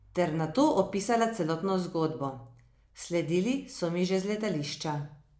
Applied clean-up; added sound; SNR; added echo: none; none; none; none.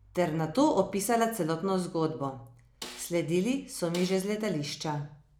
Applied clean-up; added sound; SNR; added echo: none; Snare drum; 18 dB; none.